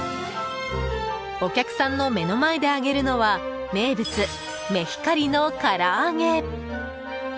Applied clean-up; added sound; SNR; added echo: none; none; none; none.